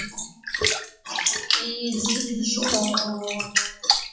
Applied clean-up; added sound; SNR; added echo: classical method WPE with log-MMSE.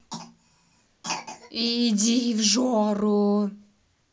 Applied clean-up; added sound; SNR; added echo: none; none; none; none.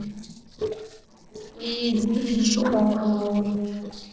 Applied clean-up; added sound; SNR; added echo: neural separator model SepFormer DNS4.